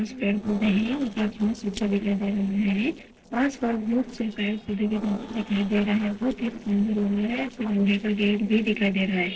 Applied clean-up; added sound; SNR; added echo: neural separator model SepFormer DNS4.